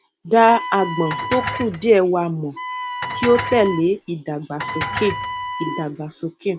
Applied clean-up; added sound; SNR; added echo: none; Dishes, pots, and pans + Wind instrument, woodwind instrument; 7 dB; none.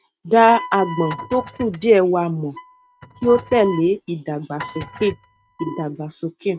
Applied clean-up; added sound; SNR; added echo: neural mask model RNNoise.